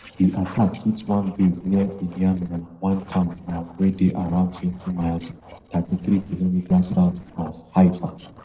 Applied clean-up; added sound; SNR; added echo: neural separator model SepFormer DNS4.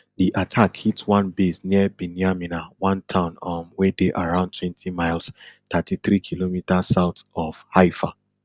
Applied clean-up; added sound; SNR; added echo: none; none; none; none.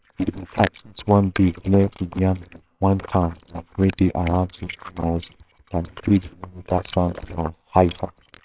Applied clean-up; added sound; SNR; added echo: neural separator model SepFormer WHAMR!.